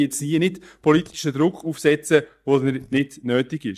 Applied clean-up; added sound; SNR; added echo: neural mask model DeepFilterNet 3.